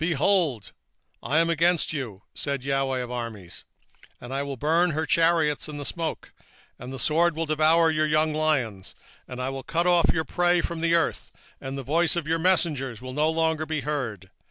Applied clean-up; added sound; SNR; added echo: none; none; none; none.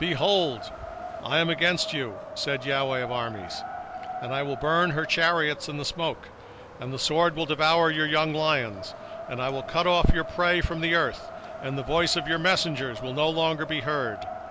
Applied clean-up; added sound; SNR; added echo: none; Wind; 12 dB; none.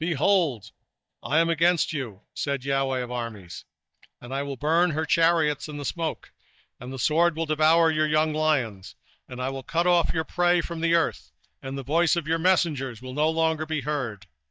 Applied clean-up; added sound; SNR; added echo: neural mask model DeepFilterNet 3.